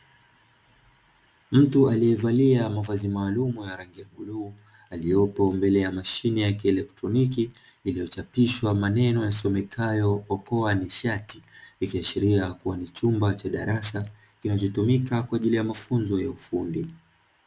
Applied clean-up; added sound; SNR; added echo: none; none; none; none.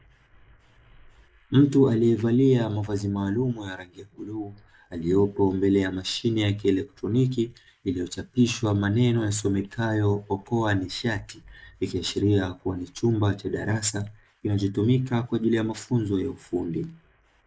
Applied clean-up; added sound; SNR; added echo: neural mask model Resemble Enhance denoiser.